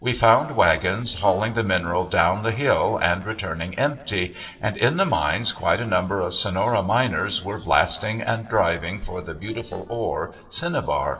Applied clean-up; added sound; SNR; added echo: neural separator model SepFormer DNS4.